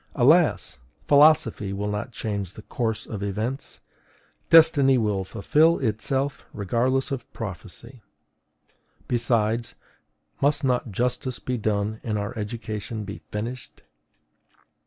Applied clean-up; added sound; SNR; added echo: none; none; none; none.